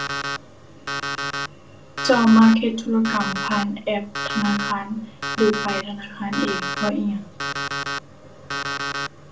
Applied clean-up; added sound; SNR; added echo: none; Alarm; 6 dB; reverberation time 0.3 s.